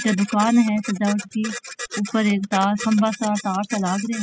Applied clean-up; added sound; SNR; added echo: classical method spectral subtraction.